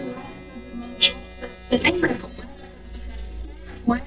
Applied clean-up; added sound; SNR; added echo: neural mask model DeepFilterNet 3.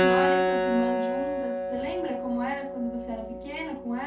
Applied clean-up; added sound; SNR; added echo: none; Keyboard (musical); -4 dB; reverberation time 0.2 s.